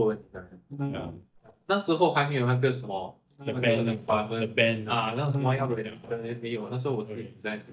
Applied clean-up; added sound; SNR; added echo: neural mask model DeepFilterNet 3.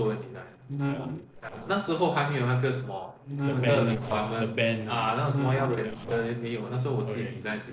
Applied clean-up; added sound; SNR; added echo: neural separator model SepFormer DNS4.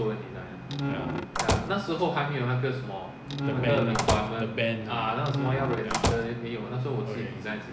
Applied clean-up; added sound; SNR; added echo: none; Squeak / Slam / Wood; 2 dB; none.